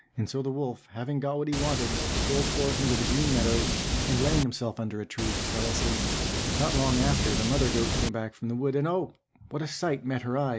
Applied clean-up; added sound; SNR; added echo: none; Water; -2 dB; none.